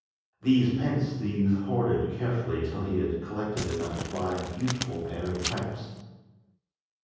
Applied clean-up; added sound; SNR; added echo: none; Crumpling, crinkling; 9 dB; reverberation time 1.3 s.